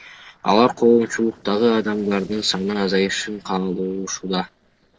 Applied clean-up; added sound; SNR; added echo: neural separator model SepFormer DNS4.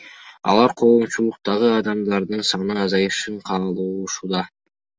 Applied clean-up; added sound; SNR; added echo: none; none; none; none.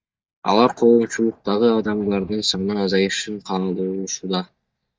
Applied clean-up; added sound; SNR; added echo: neural mask model DeepFilterNet 3.